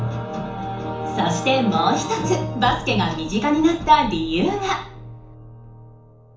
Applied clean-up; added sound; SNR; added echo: none; none; none; reverberation time 0.7 s.